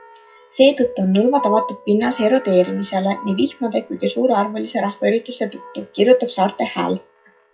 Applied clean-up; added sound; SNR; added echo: classical method WPE with log-MMSE.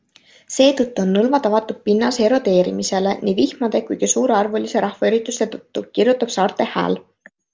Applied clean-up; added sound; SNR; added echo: none; none; none; none.